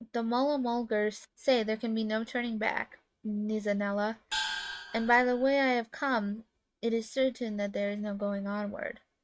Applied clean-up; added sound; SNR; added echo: neural mask model RNNoise.